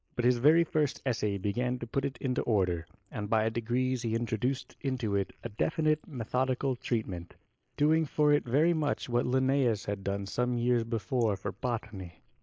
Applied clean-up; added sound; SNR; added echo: neural mask model Resemble Enhance denoiser.